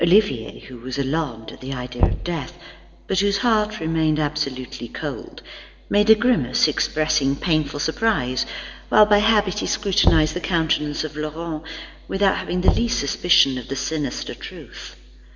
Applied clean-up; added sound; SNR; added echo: none; Knock; 4 dB; reverberation time 1.5 s.